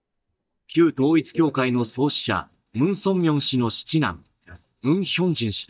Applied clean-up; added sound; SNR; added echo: neural mask model DeepFilterNet 3.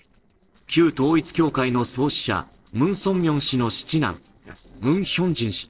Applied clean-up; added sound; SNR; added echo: neural separator model SepFormer DNS4.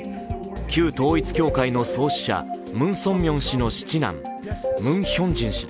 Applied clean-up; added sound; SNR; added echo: none; none; none; none.